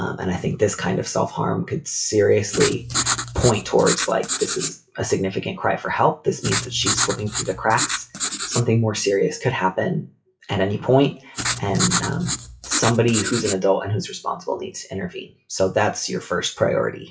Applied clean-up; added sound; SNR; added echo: classical method WPE with log-MMSE.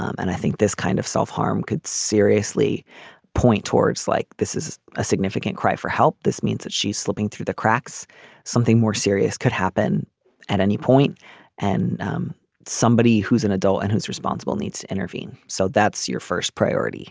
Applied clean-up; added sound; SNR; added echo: none; none; none; none.